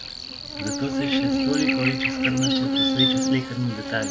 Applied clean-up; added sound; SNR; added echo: none; Buzz; -5 dB; none.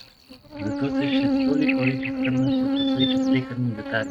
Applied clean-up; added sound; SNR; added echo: neural mask model RNNoise.